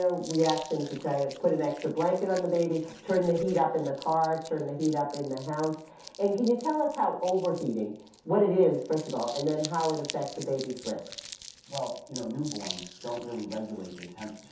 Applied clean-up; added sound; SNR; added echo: none; Crumpling, crinkling; 17 dB; reverberation time 0.5 s.